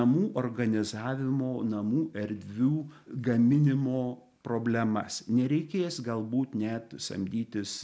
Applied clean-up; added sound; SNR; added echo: none; none; none; none.